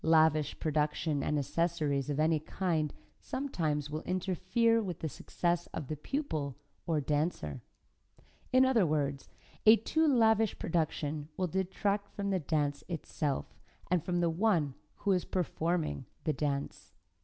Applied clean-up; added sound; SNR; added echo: none; none; none; none.